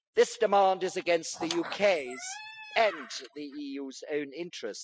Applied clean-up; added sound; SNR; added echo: classical method spectral subtraction.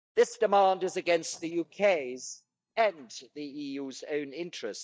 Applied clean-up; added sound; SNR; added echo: neural mask model DeepFilterNet 3.